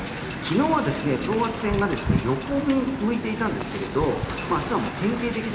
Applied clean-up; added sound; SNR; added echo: none; Wind; 5 dB; reverberation time 0.8 s.